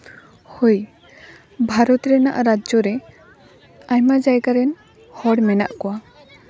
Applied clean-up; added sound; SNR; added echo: none; none; none; none.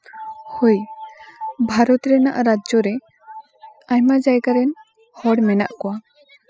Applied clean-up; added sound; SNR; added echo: classical method spectral subtraction.